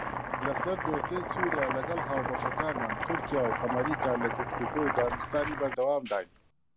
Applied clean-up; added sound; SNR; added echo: none; Domestic sounds, home sounds; 1 dB; none.